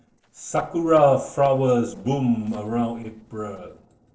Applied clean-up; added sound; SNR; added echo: neural separator model SepFormer DNS4.